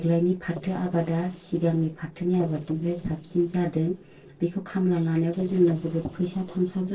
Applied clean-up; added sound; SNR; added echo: neural separator model SepFormer DNS4.